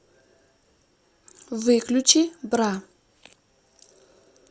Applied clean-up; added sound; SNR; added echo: none; none; none; none.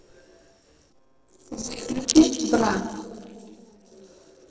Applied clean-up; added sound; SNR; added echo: neural separator model SepFormer DNS4.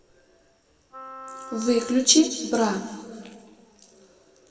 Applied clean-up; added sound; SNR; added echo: none; Wind instrument, woodwind instrument; 16 dB; reverberation time 1.9 s.